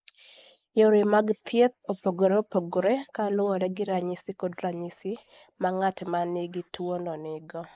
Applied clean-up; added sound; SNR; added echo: neural mask model Resemble Enhance denoiser.